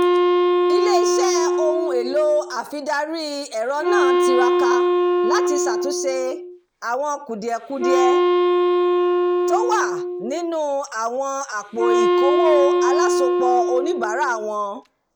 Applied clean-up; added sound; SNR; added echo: none; Wind instrument, woodwind instrument; -4 dB; none.